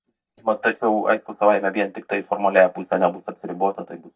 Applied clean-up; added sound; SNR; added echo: neural mask model DeepFilterNet 3.